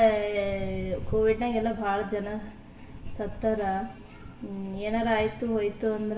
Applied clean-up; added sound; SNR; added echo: none; none; none; reverberation time 1.6 s.